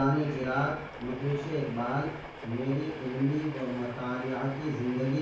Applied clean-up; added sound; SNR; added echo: none; Train; 13 dB; reverberation time 0.5 s.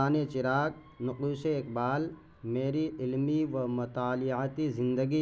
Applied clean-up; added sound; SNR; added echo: none; none; none; none.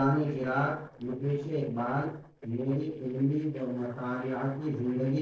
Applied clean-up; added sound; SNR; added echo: neural separator model SepFormer DNS4.